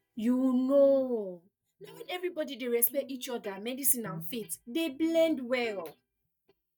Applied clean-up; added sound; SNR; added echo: neural mask model DeepFilterNet 3.